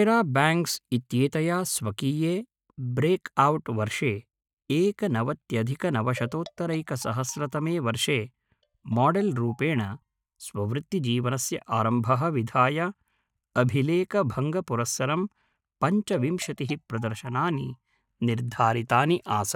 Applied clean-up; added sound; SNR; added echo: neural mask model DeepFilterNet 3.